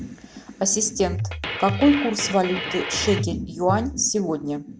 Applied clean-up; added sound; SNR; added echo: none; Drum kit; 7 dB; none.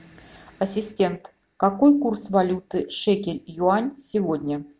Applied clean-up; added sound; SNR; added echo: none; none; none; none.